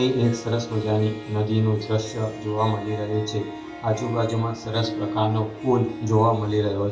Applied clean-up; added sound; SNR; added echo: none; Harp; 12 dB; reverberation time 0.3 s.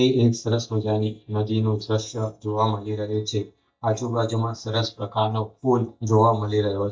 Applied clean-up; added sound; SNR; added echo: neural mask model DeepFilterNet 3.